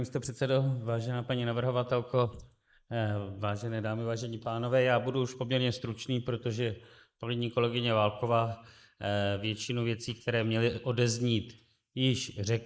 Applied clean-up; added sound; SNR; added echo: neural mask model Resemble Enhance denoiser.